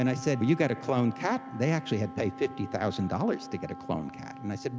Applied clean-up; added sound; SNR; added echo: none; Wind instrument, woodwind instrument; 14 dB; none.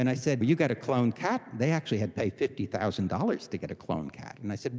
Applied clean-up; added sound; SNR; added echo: none; none; none; none.